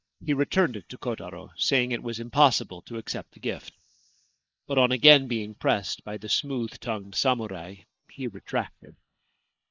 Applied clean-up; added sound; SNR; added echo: neural mask model Resemble Enhance denoiser.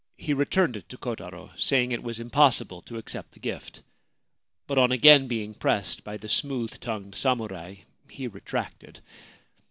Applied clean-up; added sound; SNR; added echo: none; none; none; none.